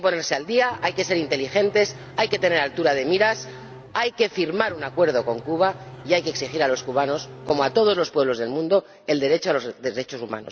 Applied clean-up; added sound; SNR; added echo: none; Race car, auto racing / Engine starting; 18 dB; none.